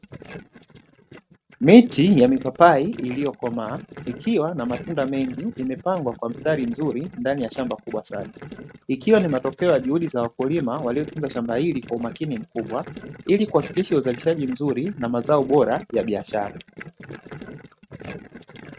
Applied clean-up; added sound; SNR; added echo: neural mask model RNNoise.